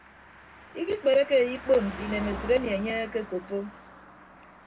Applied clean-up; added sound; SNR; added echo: none; Car passing by; 14 dB; reverberation time 0.2 s.